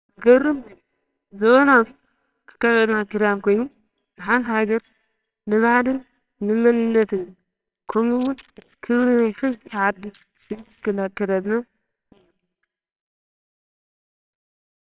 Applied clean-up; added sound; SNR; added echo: neural separator model SepFormer WHAMR!.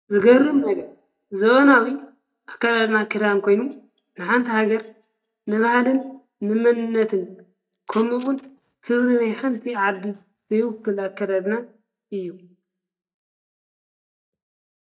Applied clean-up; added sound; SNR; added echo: neural mask model DeepFilterNet 3.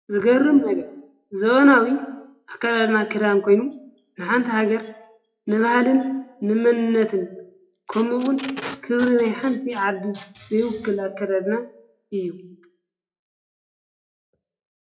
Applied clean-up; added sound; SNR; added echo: classical method WPE with log-MMSE.